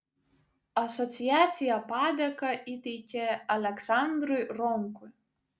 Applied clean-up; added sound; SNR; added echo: none; none; none; none.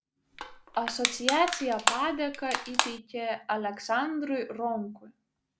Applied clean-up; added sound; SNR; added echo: none; Crushing; 1 dB; none.